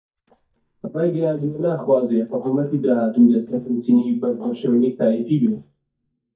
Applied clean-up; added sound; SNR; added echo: neural mask model DeepFilterNet 3.